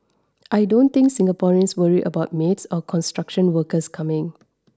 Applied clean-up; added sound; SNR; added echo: none; none; none; none.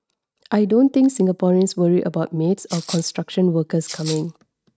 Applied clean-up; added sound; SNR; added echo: neural mask model RNNoise.